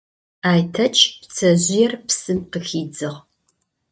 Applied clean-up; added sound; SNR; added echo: neural mask model DeepFilterNet 3.